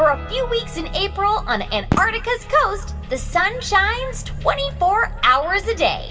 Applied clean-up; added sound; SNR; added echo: none; Fireworks; 11 dB; reverberation time 3.0 s.